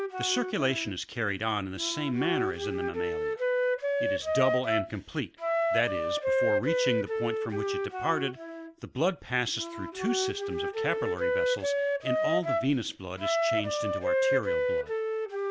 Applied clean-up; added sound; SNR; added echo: none; Wind instrument, woodwind instrument; -3 dB; none.